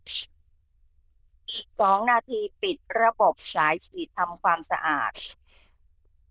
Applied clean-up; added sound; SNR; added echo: neural diffusion model UNIVERSE++.